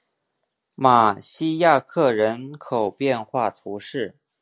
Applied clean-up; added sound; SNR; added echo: none; none; none; none.